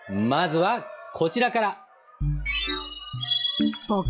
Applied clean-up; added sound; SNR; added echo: classical method log-MMSE.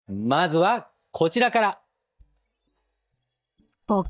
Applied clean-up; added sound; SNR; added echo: neural mask model DeepFilterNet 3.